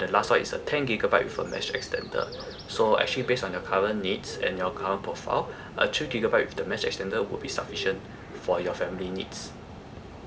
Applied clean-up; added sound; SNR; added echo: none; Bird; 12 dB; none.